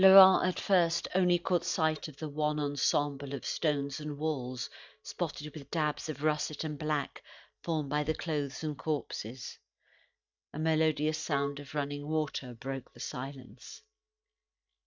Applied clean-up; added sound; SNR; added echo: neural mask model DeepFilterNet 3.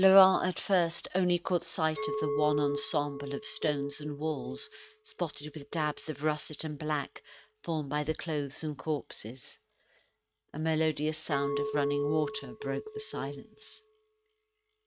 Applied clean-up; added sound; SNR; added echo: neural mask model RNNoise.